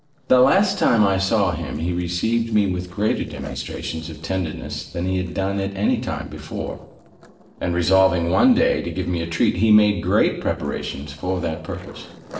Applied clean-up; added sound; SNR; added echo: neural separator model SepFormer DNS4.